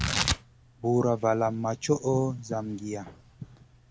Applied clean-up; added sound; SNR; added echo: none; Tearing; 7 dB; none.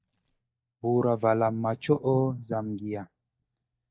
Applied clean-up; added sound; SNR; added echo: neural mask model DeepFilterNet 3.